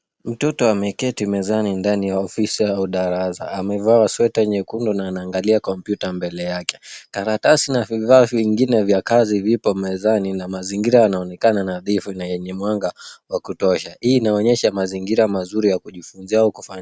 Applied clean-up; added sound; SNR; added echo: none; none; none; none.